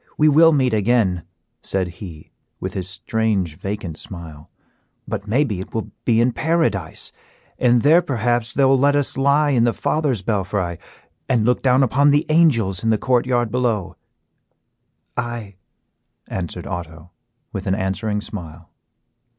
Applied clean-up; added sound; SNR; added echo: none; none; none; none.